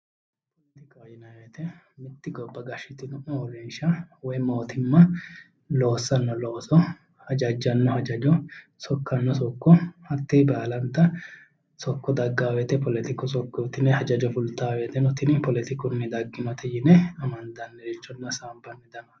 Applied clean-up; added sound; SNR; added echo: none; none; none; none.